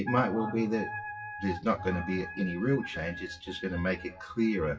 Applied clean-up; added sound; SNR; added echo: classical method WPE with log-MMSE.